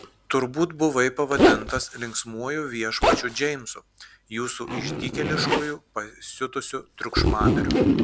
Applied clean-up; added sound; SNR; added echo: none; Zipper (clothing); -2 dB; none.